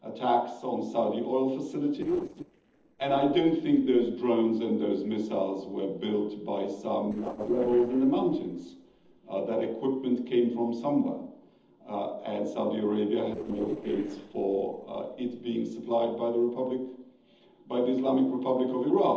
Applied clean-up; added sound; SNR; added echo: neural separator model SepFormer DNS4.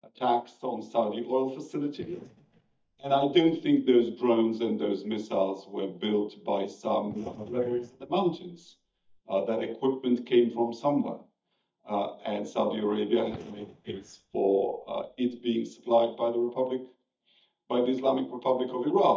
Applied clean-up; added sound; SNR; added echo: neural mask model DeepFilterNet 3.